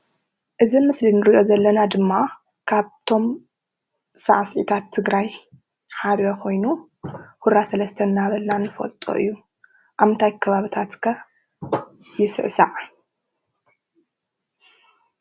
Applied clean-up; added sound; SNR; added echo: none; none; none; none.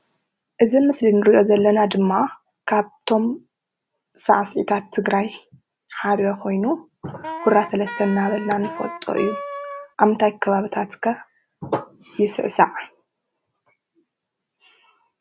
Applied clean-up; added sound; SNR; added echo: none; Wind instrument, woodwind instrument; 11 dB; none.